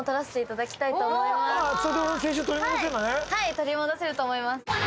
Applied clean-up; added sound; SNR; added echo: none; Tools; 13 dB; none.